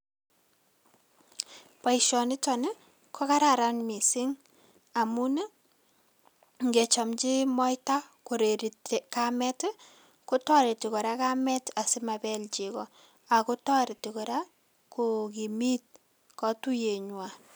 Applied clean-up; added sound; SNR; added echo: none; none; none; none.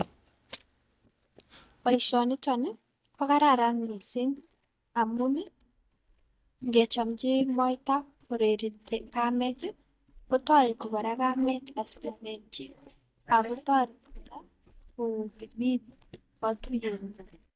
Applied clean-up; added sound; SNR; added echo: neural mask model DeepFilterNet 3.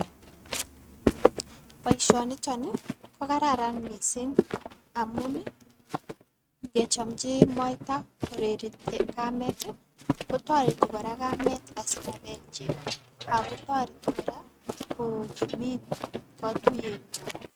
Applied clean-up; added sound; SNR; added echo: neural mask model RNNoise.